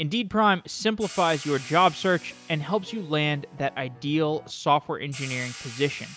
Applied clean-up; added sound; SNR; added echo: none; Hi-hat + Piano; 18 dB; none.